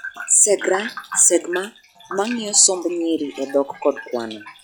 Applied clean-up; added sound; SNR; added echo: classical method log-MMSE.